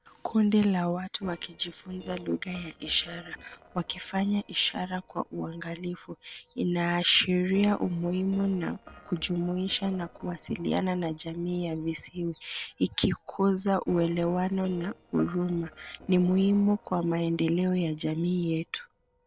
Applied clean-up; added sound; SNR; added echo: neural separator model SepFormer DNS4.